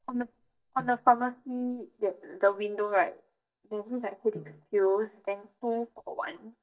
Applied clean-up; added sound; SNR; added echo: neural mask model DeepFilterNet 3.